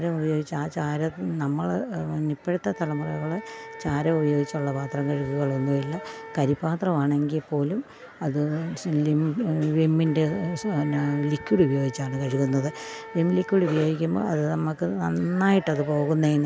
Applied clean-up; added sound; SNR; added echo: none; Wind instrument, woodwind instrument; 19 dB; none.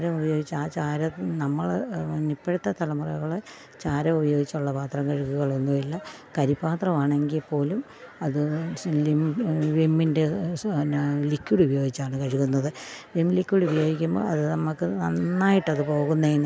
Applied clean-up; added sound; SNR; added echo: none; none; none; none.